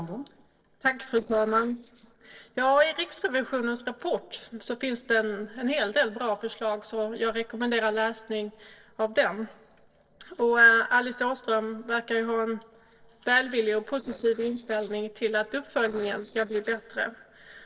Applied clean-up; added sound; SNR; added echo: neural separator model SepFormer DNS4.